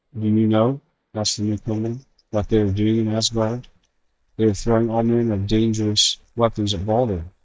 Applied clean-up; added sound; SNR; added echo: neural mask model DeepFilterNet 3.